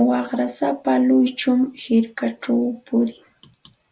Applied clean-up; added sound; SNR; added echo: none; none; none; none.